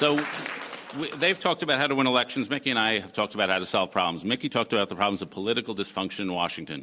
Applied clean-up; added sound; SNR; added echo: none; none; none; none.